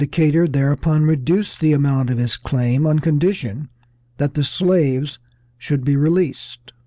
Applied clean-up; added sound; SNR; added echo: none; none; none; none.